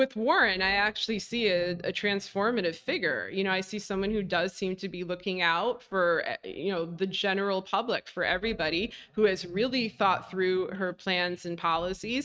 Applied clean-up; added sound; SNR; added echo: neural mask model RNNoise.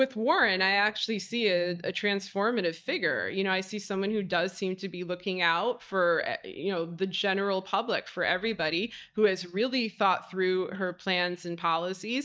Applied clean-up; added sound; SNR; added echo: neural mask model DeepFilterNet 3.